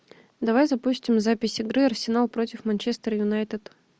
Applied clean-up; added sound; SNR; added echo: none; none; none; none.